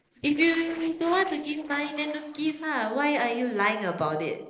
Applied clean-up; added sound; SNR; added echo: neural separator model SepFormer DNS4.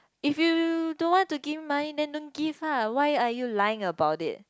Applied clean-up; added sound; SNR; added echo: none; none; none; none.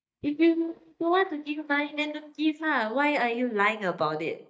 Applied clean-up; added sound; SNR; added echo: neural mask model DeepFilterNet 3.